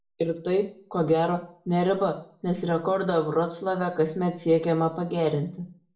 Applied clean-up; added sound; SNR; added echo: none; none; none; reverberation time 0.4 s.